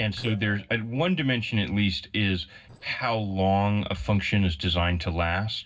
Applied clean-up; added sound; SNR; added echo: neural separator model SepFormer DNS4.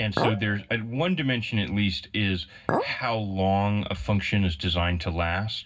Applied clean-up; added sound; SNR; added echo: none; Chink, clink; 8 dB; reverberation time 0.4 s.